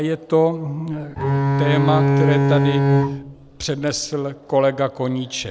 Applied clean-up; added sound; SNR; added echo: none; Bowed string instrument; -4 dB; none.